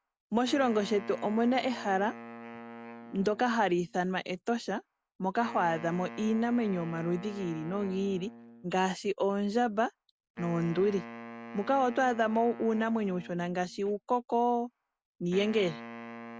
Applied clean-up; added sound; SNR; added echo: none; Wind instrument, woodwind instrument; 15 dB; none.